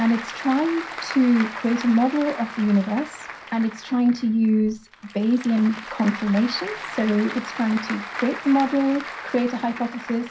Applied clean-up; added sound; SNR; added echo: none; Applause / Crowd; 12 dB; reverberation time 0.3 s.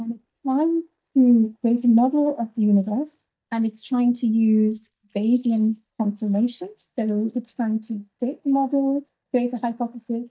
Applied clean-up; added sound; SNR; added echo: neural mask model DeepFilterNet 3.